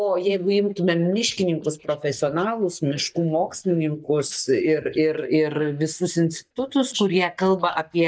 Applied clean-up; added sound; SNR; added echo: neural mask model DeepFilterNet 3.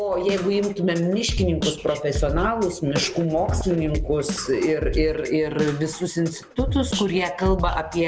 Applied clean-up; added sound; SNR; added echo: none; Drum kit; 6 dB; none.